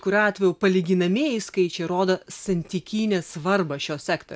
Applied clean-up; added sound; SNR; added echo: none; none; none; none.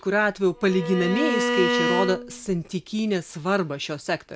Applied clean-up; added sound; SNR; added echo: none; Bowed string instrument; 2 dB; none.